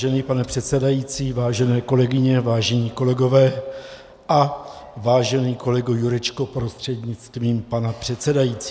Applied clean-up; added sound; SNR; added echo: none; none; none; none.